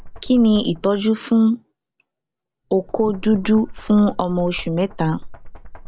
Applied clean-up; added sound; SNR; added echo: none; Knock; 15 dB; none.